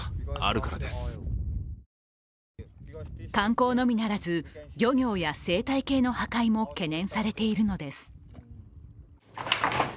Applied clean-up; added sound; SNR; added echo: none; none; none; none.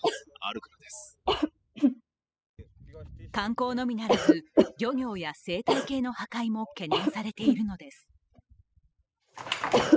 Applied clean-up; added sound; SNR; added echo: classical method spectral subtraction.